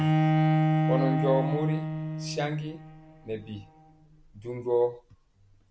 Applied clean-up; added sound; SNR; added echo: none; Bowed string instrument; -3 dB; none.